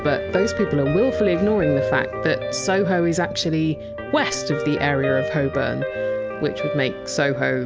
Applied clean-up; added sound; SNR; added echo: none; Guitar; 5 dB; none.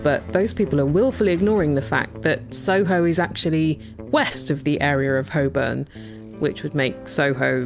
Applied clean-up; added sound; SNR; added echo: none; none; none; none.